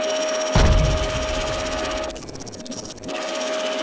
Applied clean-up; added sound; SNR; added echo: neural separator model SepFormer DNS4.